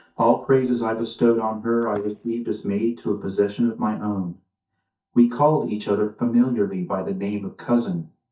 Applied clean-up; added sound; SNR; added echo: neural mask model DeepFilterNet 3.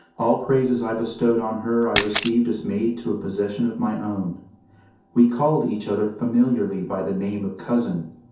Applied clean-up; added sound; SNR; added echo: none; Camera; 6 dB; reverberation time 0.6 s.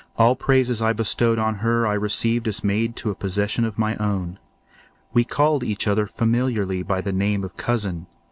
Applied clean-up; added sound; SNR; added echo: none; none; none; none.